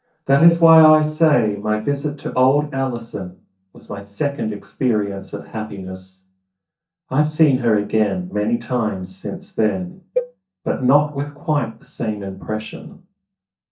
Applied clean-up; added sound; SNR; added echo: neural mask model DeepFilterNet 3.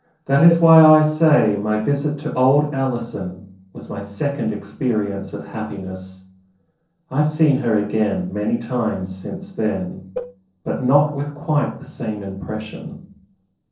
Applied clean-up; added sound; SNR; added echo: neural separator model SepFormer DNS4.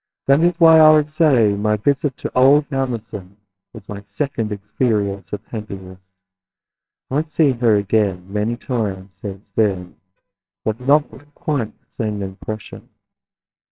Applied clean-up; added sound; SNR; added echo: neural separator model SepFormer WHAMR!.